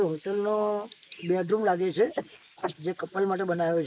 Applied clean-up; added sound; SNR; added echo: neural mask model Resemble Enhance denoiser.